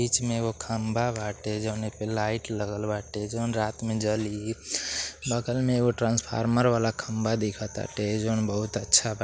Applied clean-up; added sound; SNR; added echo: none; none; none; none.